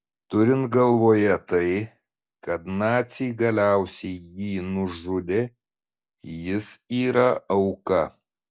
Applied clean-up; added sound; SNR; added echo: none; none; none; none.